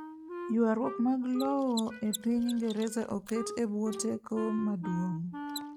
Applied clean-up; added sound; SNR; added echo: neural mask model RNNoise.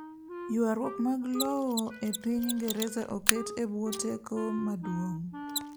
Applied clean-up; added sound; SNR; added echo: none; Mechanisms + Wind instrument, woodwind instrument; 5 dB; none.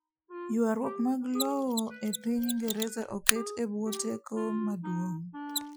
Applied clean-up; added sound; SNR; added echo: classical method Wiener filter.